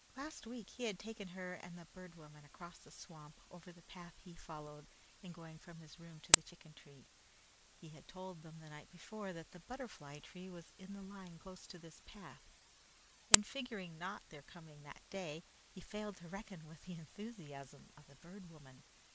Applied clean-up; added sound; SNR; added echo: none; Camera; -5 dB; none.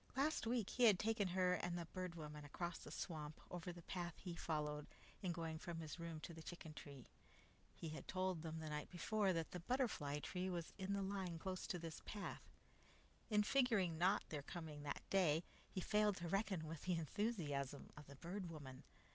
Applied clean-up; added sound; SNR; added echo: none; none; none; none.